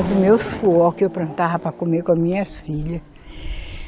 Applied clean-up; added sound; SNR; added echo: none; Race car, auto racing / Accelerating, revving, vroom; 11 dB; none.